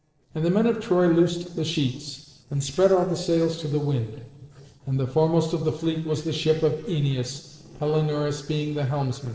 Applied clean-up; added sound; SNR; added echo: neural separator model SepFormer DNS4.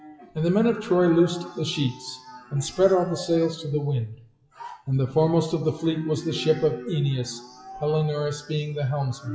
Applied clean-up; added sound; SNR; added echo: classical method WPE with log-MMSE.